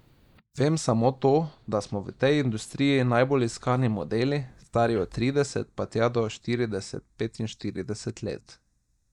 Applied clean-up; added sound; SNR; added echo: neural mask model DeepFilterNet 3.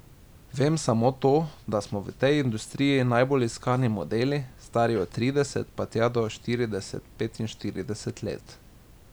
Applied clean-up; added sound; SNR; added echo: none; none; none; none.